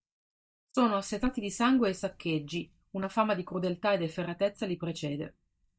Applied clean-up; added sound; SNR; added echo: neural mask model DeepFilterNet 3.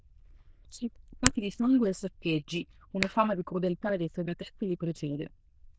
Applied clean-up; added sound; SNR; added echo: neural diffusion model UNIVERSE++.